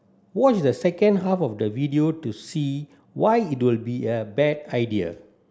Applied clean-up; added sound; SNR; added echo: none; none; none; none.